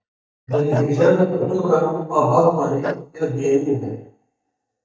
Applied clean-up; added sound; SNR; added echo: neural mask model DeepFilterNet 3.